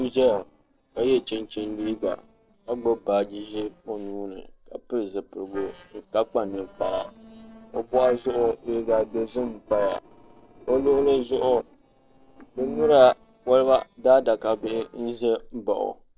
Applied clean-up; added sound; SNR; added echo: neural separator model SepFormer DNS4.